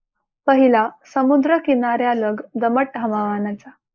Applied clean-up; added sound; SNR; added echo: neural mask model Resemble Enhance denoiser.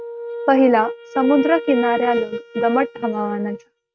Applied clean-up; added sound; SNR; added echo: neural mask model RNNoise.